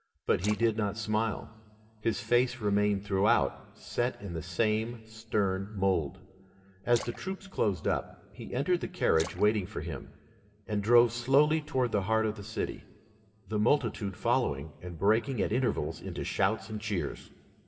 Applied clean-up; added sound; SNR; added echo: none; Splash, splatter; 20 dB; reverberation time 1.2 s.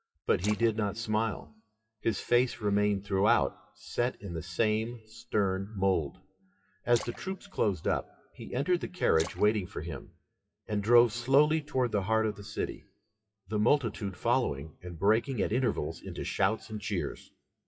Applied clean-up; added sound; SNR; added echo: classical method WPE with log-MMSE.